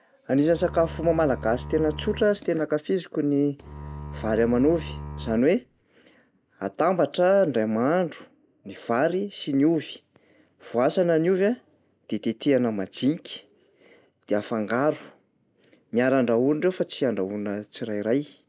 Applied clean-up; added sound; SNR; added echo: none; Bowed string instrument; 12 dB; none.